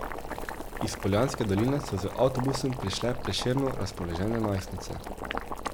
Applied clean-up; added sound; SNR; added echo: none; Boiling; 6 dB; none.